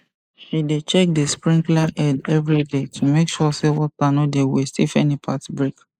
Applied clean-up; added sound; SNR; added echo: neural mask model Resemble Enhance denoiser.